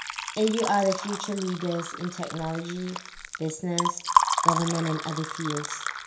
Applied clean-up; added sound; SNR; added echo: none; Liquid; 0 dB; reverberation time 0.4 s.